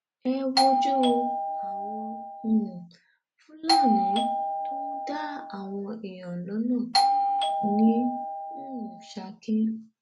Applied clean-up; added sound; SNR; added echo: none; Doorbell; -3 dB; none.